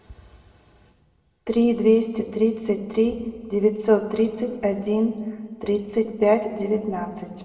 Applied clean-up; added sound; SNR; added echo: none; none; none; reverberation time 1.4 s.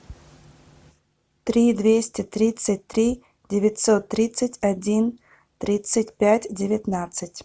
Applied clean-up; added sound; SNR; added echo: none; none; none; none.